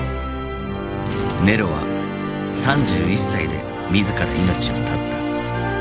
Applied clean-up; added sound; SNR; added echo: none; Drawer open or close; 10 dB; none.